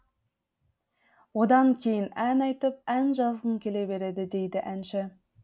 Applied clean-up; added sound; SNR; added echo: none; none; none; none.